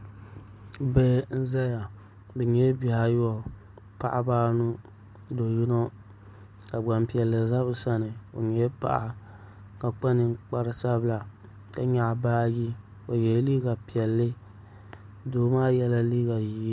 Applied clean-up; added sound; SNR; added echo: none; none; none; none.